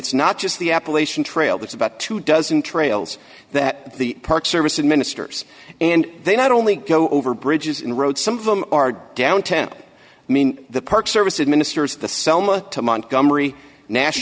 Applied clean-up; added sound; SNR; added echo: none; none; none; none.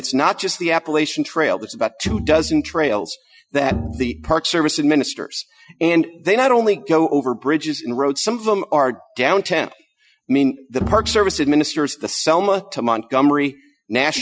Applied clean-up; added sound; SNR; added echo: classical method Wiener filter.